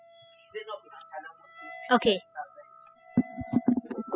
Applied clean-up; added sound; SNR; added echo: classical method spectral subtraction.